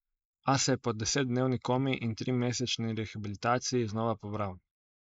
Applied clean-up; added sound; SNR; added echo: neural mask model Resemble Enhance denoiser.